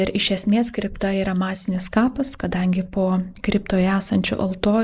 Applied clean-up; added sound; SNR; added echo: neural mask model Resemble Enhance denoiser.